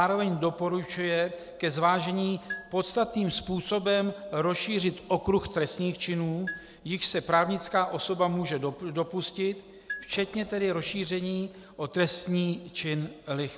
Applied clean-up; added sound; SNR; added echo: none; Marimba, xylophone; 16 dB; none.